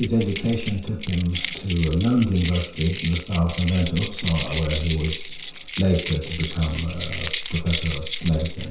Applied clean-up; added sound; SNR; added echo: none; Keys jangling; 8 dB; reverberation time 0.6 s.